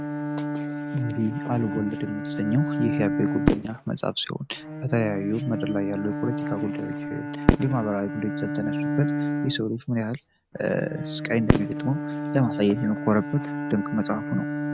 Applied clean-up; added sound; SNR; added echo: neural mask model RNNoise.